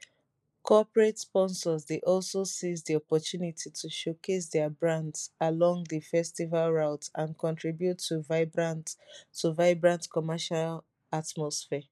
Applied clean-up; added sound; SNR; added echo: neural mask model Resemble Enhance denoiser.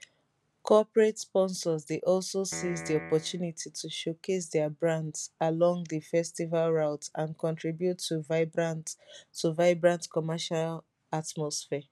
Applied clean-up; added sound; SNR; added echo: none; Piano; 12 dB; none.